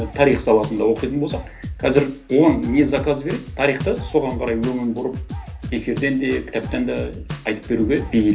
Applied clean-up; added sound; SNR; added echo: none; Drum kit; 11 dB; reverberation time 0.3 s.